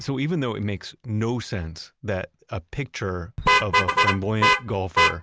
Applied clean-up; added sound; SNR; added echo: none; Vehicle horn, car horn, honking; -2 dB; none.